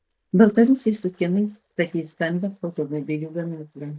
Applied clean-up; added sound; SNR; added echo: neural mask model DeepFilterNet 3.